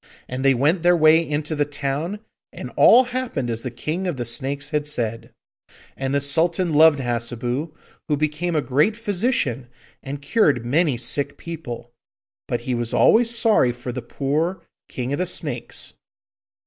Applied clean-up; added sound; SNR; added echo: none; none; none; none.